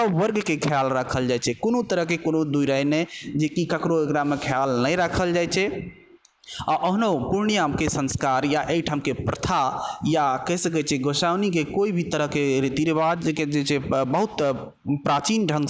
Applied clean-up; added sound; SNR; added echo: neural mask model Resemble Enhance denoiser.